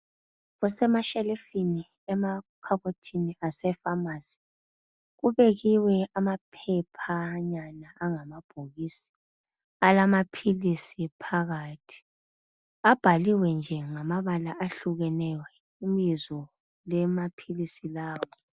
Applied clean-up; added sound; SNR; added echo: none; none; none; none.